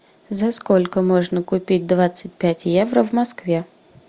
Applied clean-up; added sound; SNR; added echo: none; none; none; none.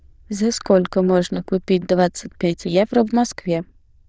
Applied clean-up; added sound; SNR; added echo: neural diffusion model UNIVERSE++.